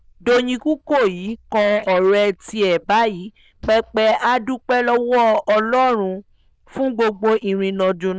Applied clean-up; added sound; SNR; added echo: neural diffusion model UNIVERSE++.